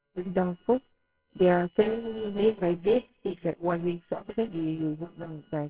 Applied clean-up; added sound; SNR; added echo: neural separator model SepFormer WHAMR!.